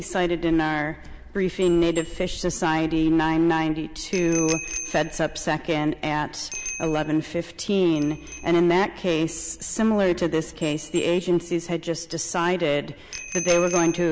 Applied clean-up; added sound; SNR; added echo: none; Bicycle bell + Gull, seagull; 14 dB; none.